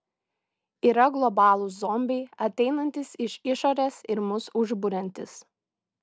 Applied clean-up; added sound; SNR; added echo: none; none; none; none.